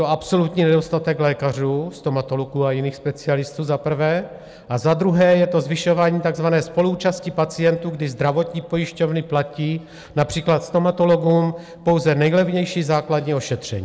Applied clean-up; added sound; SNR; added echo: none; none; none; none.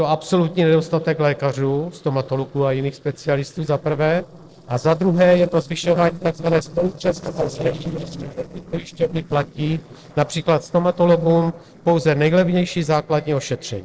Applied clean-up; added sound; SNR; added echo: neural separator model SepFormer DNS4.